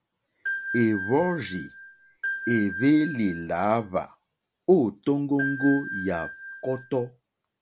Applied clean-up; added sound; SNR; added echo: none; Ringtone / Bell; 8 dB; none.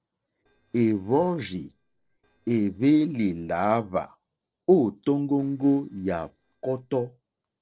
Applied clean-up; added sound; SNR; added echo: neural separator model SepFormer DNS4.